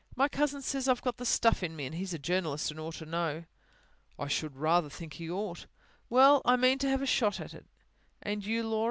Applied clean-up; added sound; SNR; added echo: none; none; none; none.